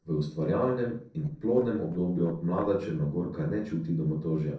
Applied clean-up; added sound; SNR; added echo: neural separator model SepFormer DNS4.